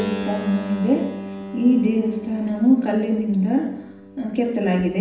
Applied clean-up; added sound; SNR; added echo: none; Keyboard (musical); 11 dB; reverberation time 0.8 s.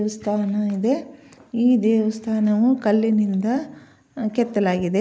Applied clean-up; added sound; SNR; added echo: none; none; none; none.